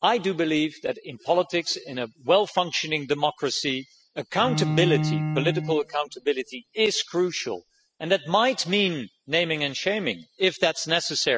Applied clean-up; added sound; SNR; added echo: classical method spectral subtraction.